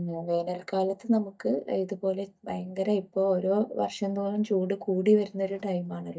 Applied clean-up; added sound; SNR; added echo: neural mask model DeepFilterNet 3.